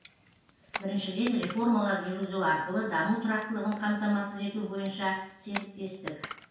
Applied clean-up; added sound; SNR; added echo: none; Camera; 14 dB; reverberation time 0.5 s.